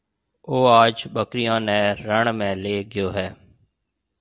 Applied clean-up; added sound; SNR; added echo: none; none; none; none.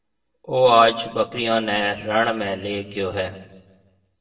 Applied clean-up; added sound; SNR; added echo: none; none; none; reverberation time 0.9 s.